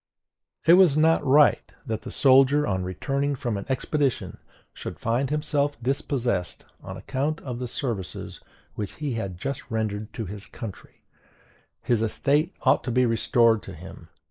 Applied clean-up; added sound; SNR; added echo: neural mask model Resemble Enhance denoiser.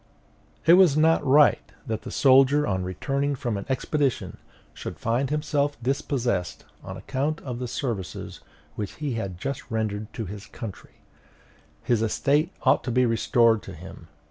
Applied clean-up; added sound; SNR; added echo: none; none; none; none.